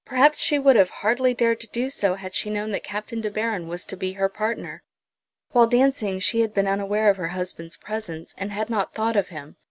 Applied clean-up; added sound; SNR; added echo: none; none; none; none.